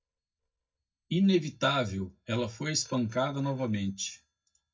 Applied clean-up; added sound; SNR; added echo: neural mask model DeepFilterNet 3.